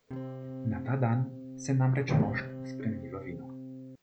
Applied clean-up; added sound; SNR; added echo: none; Electric guitar / Strum; 9 dB; none.